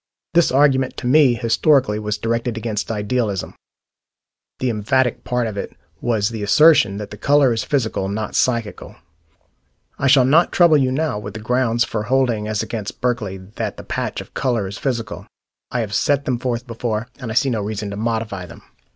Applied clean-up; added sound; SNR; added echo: none; none; none; none.